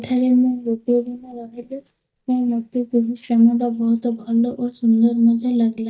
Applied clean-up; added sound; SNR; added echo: neural mask model DeepFilterNet 3.